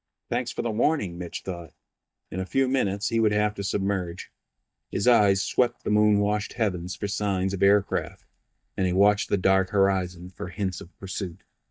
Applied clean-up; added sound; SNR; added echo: neural mask model DeepFilterNet 3.